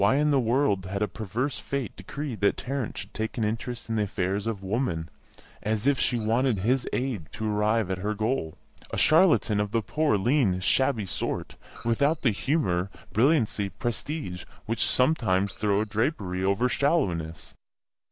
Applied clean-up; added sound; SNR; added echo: neural separator model SepFormer DNS4.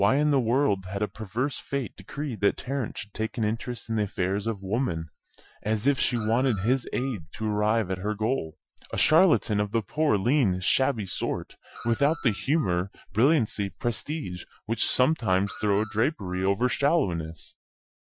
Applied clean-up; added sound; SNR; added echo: classical method Wiener filter.